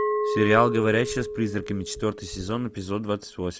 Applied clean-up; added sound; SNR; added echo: none; Glass; 5 dB; none.